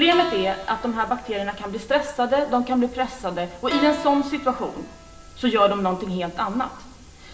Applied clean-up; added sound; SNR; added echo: none; Keyboard (musical); 14 dB; reverberation time 0.7 s.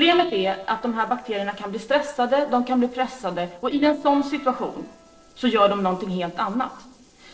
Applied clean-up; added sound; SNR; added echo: neural separator model SepFormer DNS4.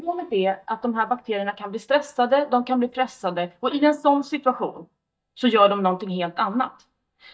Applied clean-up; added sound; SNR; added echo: neural mask model DeepFilterNet 3.